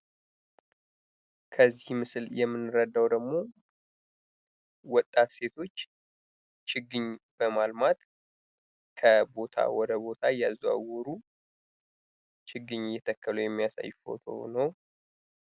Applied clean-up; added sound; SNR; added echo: none; none; none; none.